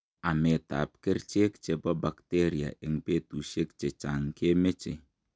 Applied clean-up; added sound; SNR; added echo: none; none; none; none.